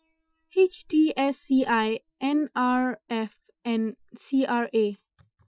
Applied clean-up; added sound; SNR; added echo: classical method Wiener filter.